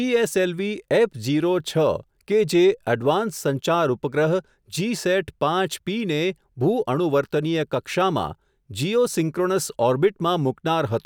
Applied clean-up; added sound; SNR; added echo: none; none; none; none.